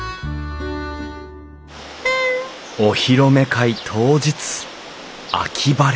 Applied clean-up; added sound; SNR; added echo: none; Wind instrument, woodwind instrument; 4 dB; none.